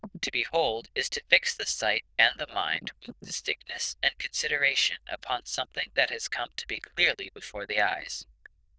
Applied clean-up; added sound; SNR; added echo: neural diffusion model UNIVERSE++.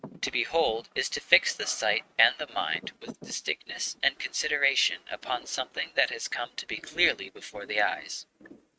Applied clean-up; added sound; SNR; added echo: neural mask model RNNoise.